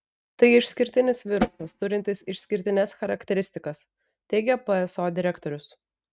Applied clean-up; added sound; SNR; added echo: neural mask model RNNoise.